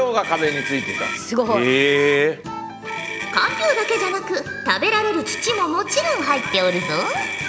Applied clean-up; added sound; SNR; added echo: none; Motor vehicle (road); 9 dB; none.